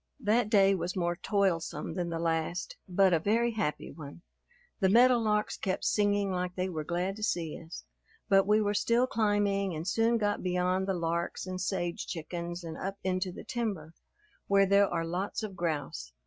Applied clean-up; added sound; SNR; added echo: none; none; none; none.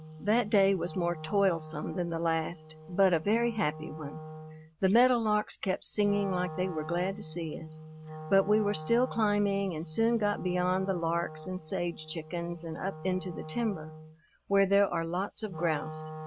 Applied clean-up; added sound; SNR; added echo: none; Wind instrument, woodwind instrument; 13 dB; none.